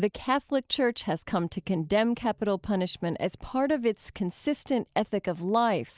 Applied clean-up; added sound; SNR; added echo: neural mask model Resemble Enhance denoiser.